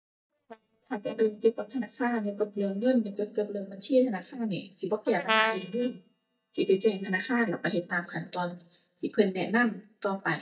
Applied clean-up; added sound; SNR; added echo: neural mask model DeepFilterNet 3.